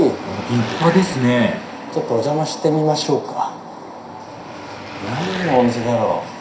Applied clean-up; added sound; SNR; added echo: none; Car passing by / Traffic noise, roadway noise / Engine; 14 dB; reverberation time 0.5 s.